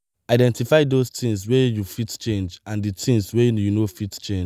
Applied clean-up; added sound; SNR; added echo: none; none; none; none.